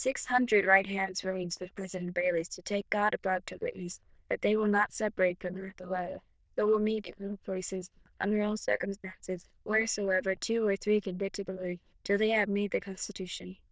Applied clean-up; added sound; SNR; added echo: neural diffusion model UNIVERSE++.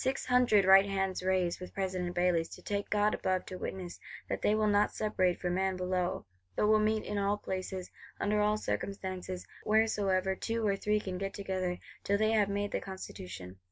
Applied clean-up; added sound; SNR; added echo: none; none; none; none.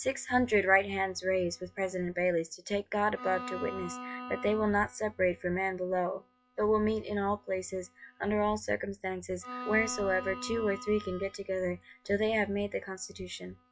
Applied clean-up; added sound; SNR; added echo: classical method log-MMSE.